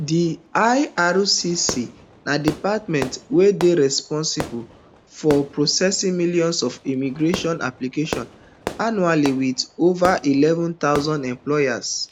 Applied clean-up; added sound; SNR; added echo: none; Fireworks; 15 dB; none.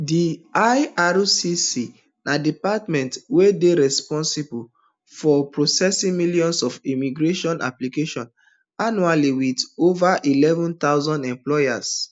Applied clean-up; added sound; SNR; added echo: none; none; none; none.